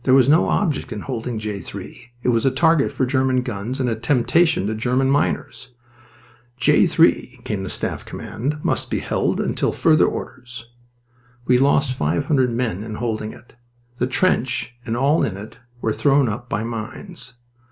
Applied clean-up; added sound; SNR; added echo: none; none; none; none.